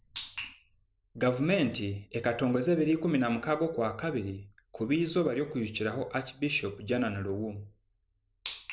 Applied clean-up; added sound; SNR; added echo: none; none; none; none.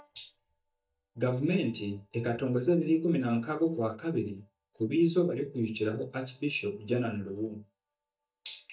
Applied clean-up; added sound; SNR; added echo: neural mask model DeepFilterNet 3.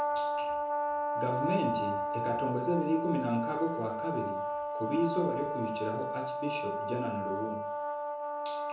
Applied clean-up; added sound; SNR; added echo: none; Brass instrument; -1 dB; reverberation time 0.6 s.